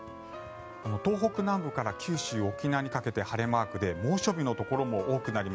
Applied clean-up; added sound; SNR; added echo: none; Wind instrument, woodwind instrument; 13 dB; none.